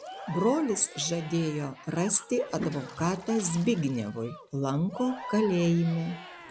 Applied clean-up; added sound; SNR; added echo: none; Toilet flush + Crowd / Cheering; 14 dB; none.